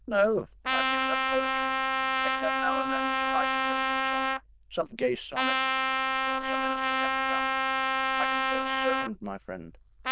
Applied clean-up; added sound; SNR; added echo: neural diffusion model UNIVERSE++.